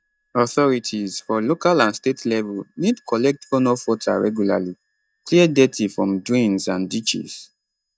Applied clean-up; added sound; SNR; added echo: neural mask model DeepFilterNet 3.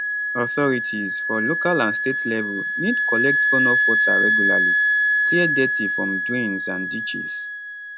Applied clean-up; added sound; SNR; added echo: none; Wind instrument, woodwind instrument; -5 dB; none.